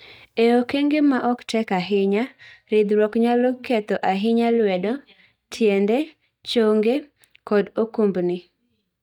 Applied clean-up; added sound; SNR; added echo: neural mask model DeepFilterNet 3.